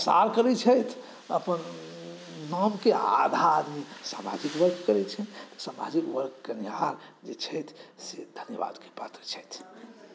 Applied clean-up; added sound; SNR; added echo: none; none; none; none.